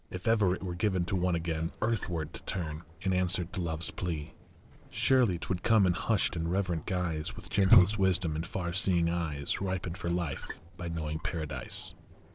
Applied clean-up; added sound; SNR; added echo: neural separator model SepFormer DNS4.